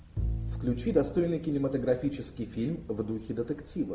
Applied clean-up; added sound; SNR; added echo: none; Bowed string instrument; 7 dB; none.